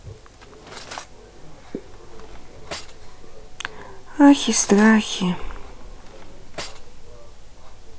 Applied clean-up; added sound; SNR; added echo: none; Cutlery, silverware; 20 dB; none.